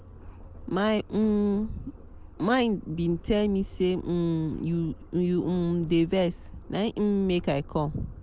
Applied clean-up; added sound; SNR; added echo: none; Subway, metro, underground; 16 dB; none.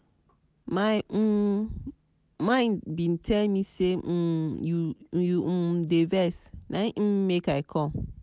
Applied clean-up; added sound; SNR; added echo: none; none; none; none.